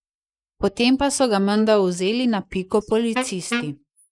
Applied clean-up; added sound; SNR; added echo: neural mask model Resemble Enhance denoiser.